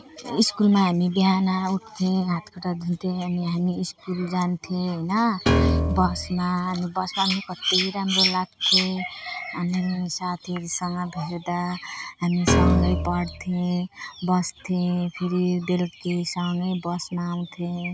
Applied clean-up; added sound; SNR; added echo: none; Piano; -2 dB; none.